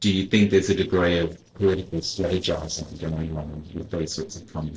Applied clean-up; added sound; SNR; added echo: neural separator model SepFormer DNS4.